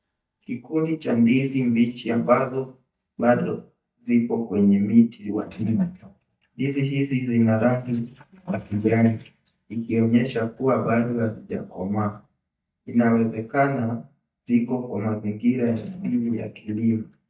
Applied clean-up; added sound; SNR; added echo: neural mask model DeepFilterNet 3.